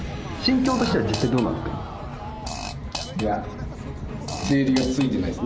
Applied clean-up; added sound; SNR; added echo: none; Fart; 13 dB; none.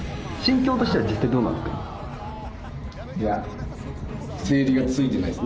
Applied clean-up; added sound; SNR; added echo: none; none; none; none.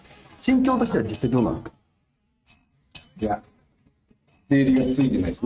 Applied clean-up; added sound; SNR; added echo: neural mask model RNNoise.